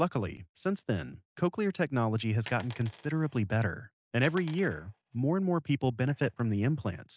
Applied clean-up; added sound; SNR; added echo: neural mask model DeepFilterNet 3.